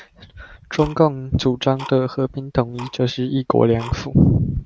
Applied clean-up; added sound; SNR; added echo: none; Tick-tock; 19 dB; none.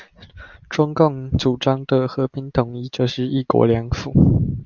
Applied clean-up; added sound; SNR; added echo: none; none; none; none.